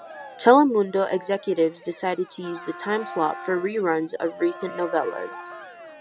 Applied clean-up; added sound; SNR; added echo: none; Wind instrument, woodwind instrument + Cheering; 16 dB; none.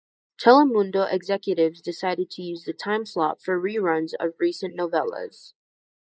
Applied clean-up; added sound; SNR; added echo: neural mask model Resemble Enhance denoiser.